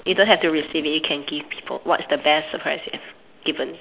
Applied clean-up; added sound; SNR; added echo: none; none; none; none.